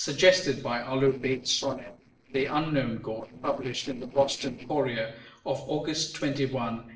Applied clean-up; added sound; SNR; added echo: neural separator model SepFormer DNS4.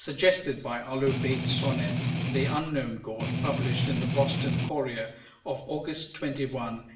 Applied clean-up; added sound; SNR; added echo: none; Strum; -2 dB; reverberation time 0.7 s.